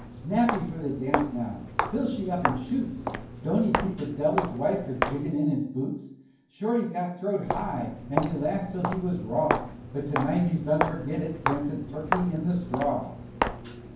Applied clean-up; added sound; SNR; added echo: none; Walk, footsteps; 4 dB; reverberation time 0.9 s.